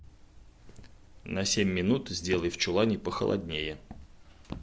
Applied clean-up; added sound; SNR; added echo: none; Walk, footsteps; 17 dB; none.